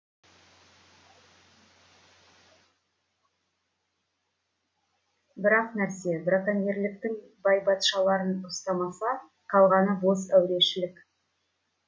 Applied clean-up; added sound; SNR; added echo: none; none; none; none.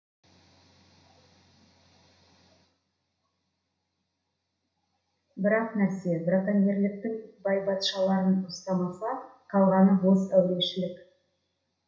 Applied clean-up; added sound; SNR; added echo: none; none; none; reverberation time 0.5 s.